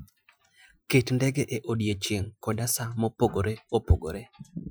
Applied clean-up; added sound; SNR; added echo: classical method Wiener filter.